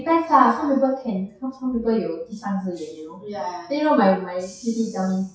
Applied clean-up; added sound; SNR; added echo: classical method WPE with log-MMSE.